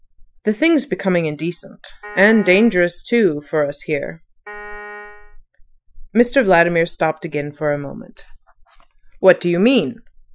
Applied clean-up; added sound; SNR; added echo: classical method Wiener filter.